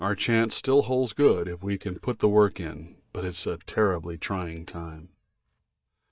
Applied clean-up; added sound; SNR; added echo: neural mask model DeepFilterNet 3.